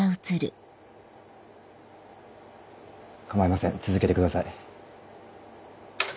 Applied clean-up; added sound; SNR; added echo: none; none; none; none.